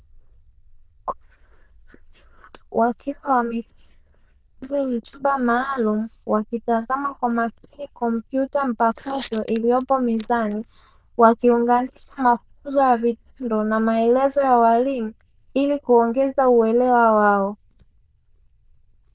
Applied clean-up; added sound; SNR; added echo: neural diffusion model UNIVERSE++.